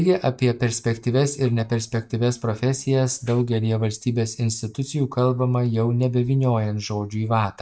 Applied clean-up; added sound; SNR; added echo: neural mask model DeepFilterNet 3.